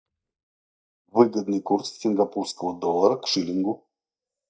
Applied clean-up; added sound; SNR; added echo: neural mask model DeepFilterNet 3.